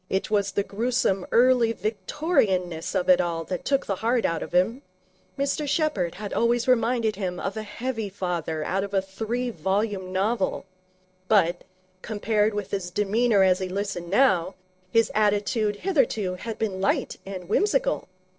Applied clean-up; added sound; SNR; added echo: neural separator model SepFormer DNS4.